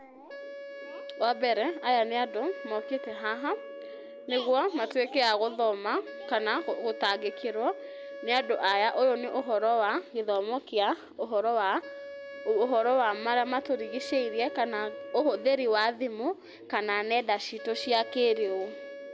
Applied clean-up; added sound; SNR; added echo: none; Wind instrument, woodwind instrument; 14 dB; none.